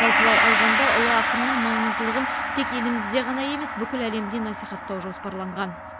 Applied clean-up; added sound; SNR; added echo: none; Gong; -3 dB; none.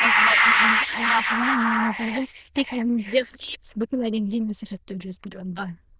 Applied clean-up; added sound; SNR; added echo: neural diffusion model UNIVERSE++.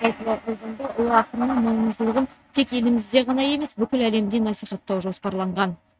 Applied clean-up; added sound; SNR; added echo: neural mask model RNNoise.